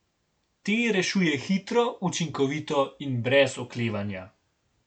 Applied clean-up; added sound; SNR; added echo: none; none; none; none.